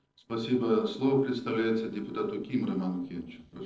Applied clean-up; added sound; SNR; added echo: neural separator model SepFormer DNS4.